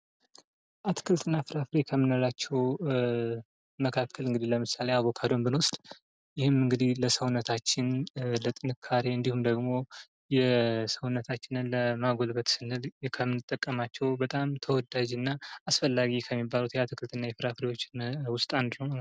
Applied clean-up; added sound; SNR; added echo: none; none; none; none.